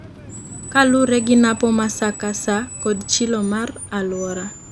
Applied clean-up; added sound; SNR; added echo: none; Screech; 14 dB; none.